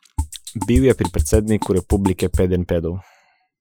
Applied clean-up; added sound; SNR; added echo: classical method Wiener filter.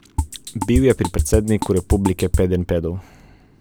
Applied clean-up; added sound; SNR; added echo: none; Drum kit; 3 dB; none.